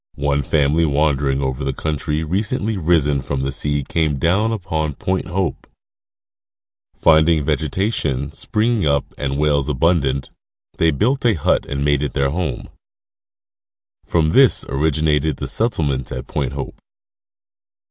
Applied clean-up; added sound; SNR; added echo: none; none; none; none.